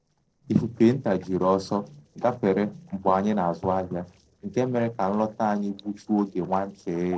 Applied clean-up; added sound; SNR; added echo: neural separator model SepFormer DNS4.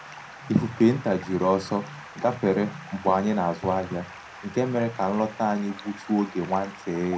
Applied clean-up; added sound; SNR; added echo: none; Stream; 17 dB; reverberation time 0.2 s.